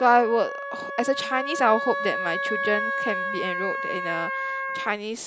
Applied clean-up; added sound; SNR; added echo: none; Wind instrument, woodwind instrument; 4 dB; none.